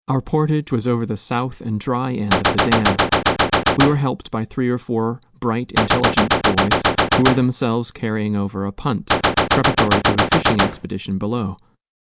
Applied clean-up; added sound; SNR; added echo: none; Gunshot, gunfire; -4 dB; none.